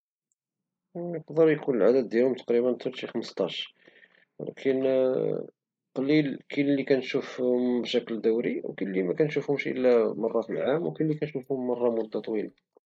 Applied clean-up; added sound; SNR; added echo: neural mask model Resemble Enhance denoiser.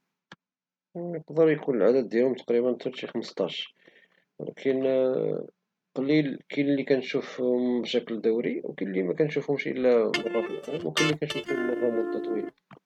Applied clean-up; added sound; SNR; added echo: neural mask model RNNoise.